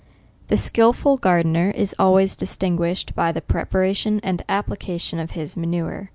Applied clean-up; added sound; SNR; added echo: none; none; none; none.